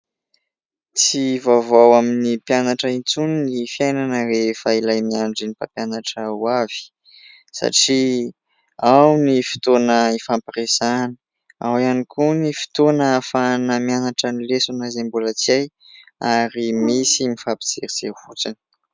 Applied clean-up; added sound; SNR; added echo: none; Brass instrument; 13 dB; none.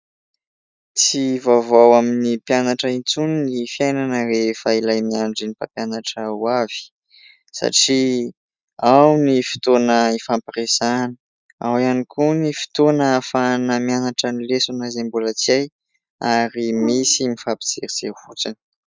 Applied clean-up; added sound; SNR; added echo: neural mask model DeepFilterNet 3.